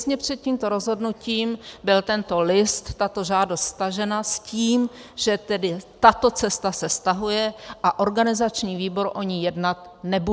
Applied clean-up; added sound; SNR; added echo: none; none; none; none.